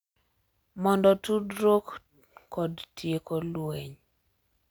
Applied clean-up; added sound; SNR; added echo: none; none; none; none.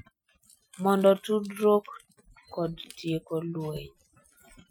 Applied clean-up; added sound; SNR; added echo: classical method Wiener filter.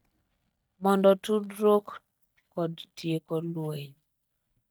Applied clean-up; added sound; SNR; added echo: neural mask model DeepFilterNet 3.